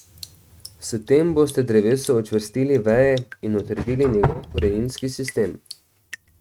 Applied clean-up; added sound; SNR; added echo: neural mask model RNNoise.